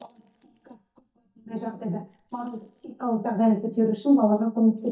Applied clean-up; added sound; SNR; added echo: neural mask model DeepFilterNet 3.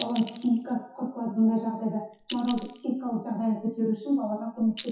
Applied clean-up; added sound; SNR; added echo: classical method WPE with log-MMSE.